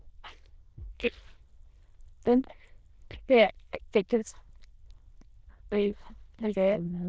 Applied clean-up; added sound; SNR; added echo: neural diffusion model UNIVERSE++.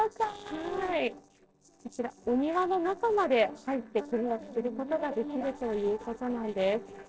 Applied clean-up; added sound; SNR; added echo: neural separator model SepFormer DNS4.